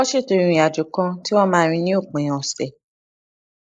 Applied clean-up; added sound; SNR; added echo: neural mask model Resemble Enhance denoiser.